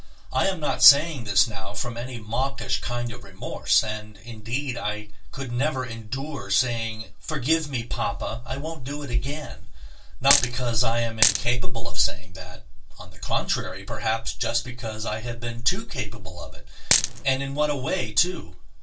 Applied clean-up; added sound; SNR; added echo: none; Coin (dropping); 2 dB; reverberation time 0.2 s.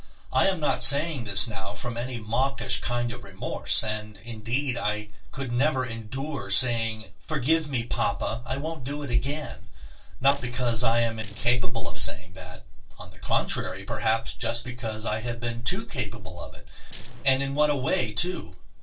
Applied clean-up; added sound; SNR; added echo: neural separator model SepFormer DNS4.